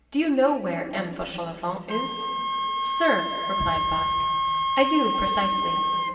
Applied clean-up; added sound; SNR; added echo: none; Wind instrument, woodwind instrument; 0 dB; reverberation time 2.8 s.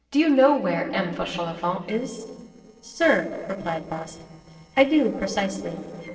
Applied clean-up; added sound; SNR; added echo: neural separator model SepFormer DNS4.